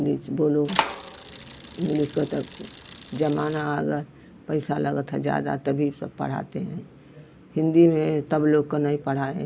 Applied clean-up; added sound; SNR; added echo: none; Bicycle; 8 dB; none.